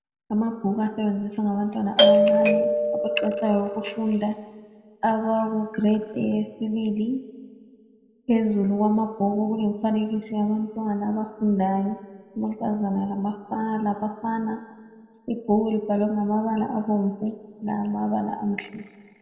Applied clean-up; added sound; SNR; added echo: none; Doorbell; -4 dB; reverberation time 1.5 s.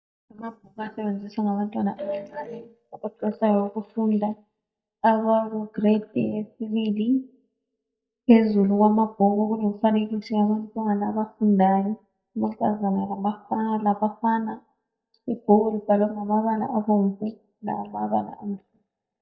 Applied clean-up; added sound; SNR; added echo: neural mask model DeepFilterNet 3.